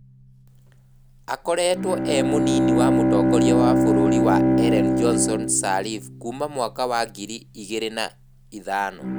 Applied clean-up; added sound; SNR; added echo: none; Bowed string instrument; -4 dB; none.